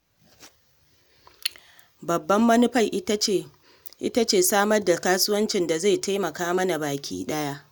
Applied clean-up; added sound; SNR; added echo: none; none; none; none.